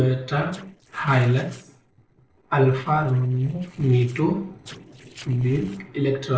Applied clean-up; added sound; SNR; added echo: neural separator model SepFormer DNS4.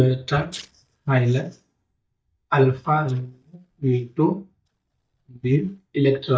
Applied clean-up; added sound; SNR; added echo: neural mask model DeepFilterNet 3.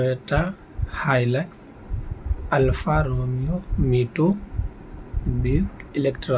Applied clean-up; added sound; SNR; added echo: none; none; none; none.